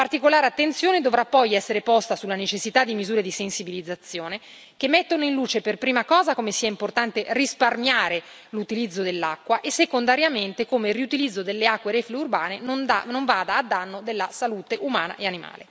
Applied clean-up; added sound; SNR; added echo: none; none; none; none.